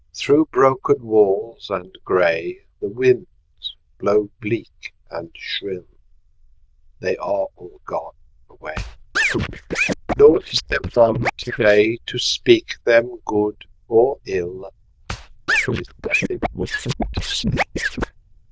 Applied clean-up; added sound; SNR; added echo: neural diffusion model UNIVERSE++.